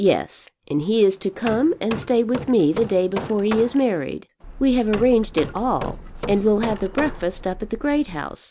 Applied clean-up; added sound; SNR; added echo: none; Car + Hammer; 12 dB; none.